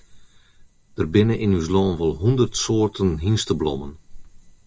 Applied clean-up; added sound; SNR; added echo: none; none; none; none.